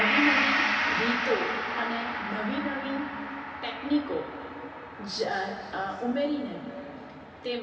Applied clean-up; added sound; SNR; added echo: none; Gong; -1 dB; reverberation time 2.6 s.